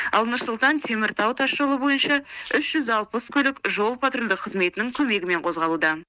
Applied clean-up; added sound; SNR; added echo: neural mask model RNNoise.